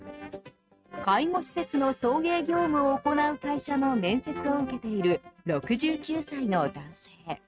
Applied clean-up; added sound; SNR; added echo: neural mask model RNNoise.